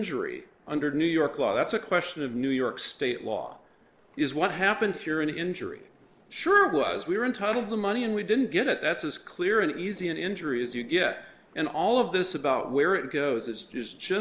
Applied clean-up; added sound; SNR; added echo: neural separator model SepFormer DNS4.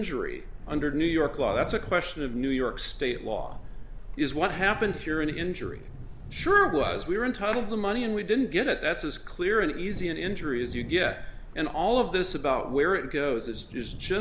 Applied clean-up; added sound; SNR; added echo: none; Thunder / Wind; 17 dB; none.